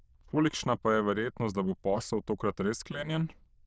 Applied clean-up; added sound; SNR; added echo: neural diffusion model UNIVERSE++.